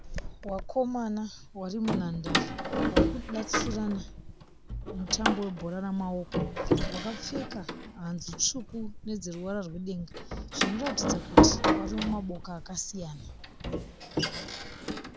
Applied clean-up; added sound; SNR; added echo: none; Door; -4 dB; none.